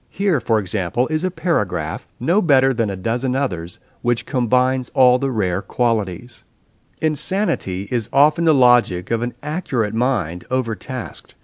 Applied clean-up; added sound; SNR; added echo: none; none; none; none.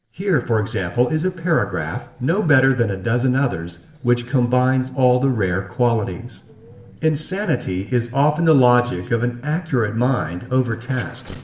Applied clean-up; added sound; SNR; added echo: neural separator model SepFormer DNS4.